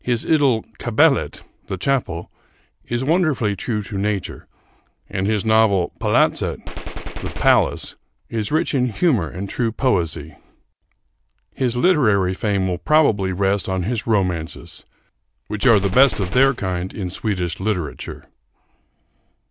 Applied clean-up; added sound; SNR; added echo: none; Gunshot, gunfire; 7 dB; none.